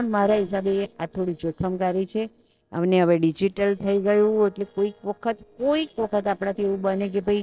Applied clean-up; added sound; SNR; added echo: neural separator model SepFormer DNS4.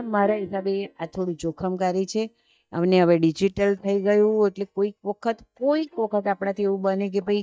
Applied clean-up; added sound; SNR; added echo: neural mask model DeepFilterNet 3.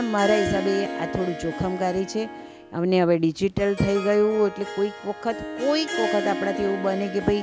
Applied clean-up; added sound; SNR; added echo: none; Harp; 8 dB; none.